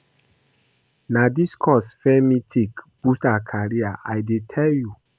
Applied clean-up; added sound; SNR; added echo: none; none; none; none.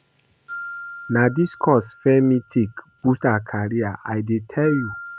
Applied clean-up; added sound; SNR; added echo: none; Glockenspiel; 17 dB; none.